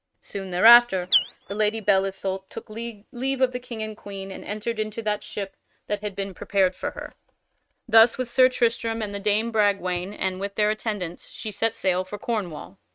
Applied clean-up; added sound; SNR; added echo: neural mask model RNNoise.